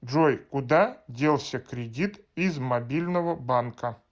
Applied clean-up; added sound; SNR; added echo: none; none; none; none.